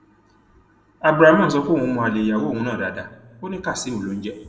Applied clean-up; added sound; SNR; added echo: none; none; none; reverberation time 0.9 s.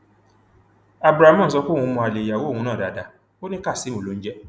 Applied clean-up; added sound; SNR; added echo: none; none; none; none.